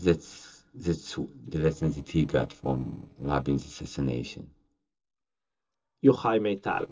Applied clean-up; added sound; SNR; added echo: neural separator model SepFormer DNS4.